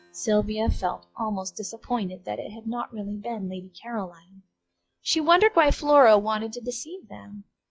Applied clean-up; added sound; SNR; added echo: classical method log-MMSE.